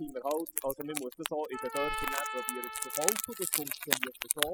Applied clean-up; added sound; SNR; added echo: classical method spectral subtraction.